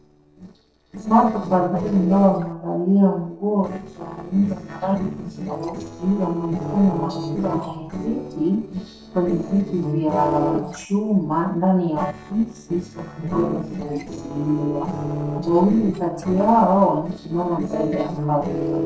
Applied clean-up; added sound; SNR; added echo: neural separator model SepFormer DNS4.